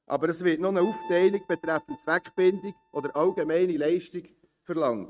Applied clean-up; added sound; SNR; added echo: neural mask model RNNoise.